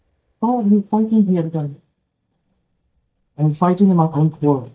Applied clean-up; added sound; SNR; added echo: neural mask model DeepFilterNet 3.